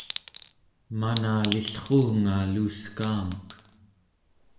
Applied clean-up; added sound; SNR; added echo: none; Chink, clink; 0 dB; reverberation time 0.8 s.